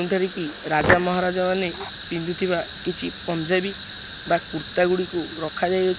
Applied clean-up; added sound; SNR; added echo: none; Fire; 4 dB; none.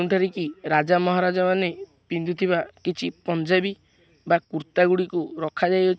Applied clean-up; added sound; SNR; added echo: none; none; none; none.